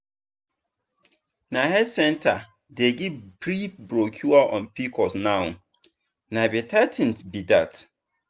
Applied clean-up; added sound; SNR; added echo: none; none; none; none.